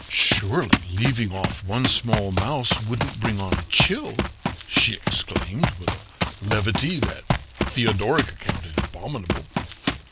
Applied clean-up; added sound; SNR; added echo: none; Run; 2 dB; none.